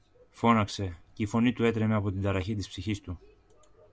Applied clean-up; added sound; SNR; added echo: none; none; none; none.